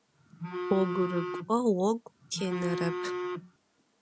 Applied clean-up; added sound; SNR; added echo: none; Telephone; 5 dB; none.